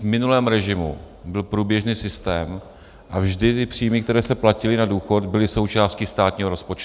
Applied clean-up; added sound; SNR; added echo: none; none; none; none.